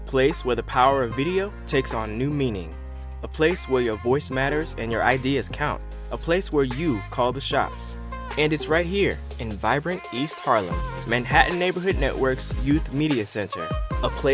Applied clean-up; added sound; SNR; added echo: none; Bowed string instrument; 19 dB; none.